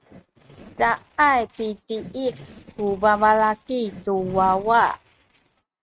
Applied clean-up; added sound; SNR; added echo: neural mask model RNNoise.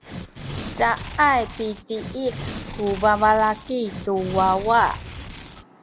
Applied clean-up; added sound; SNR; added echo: none; Tearing; 12 dB; none.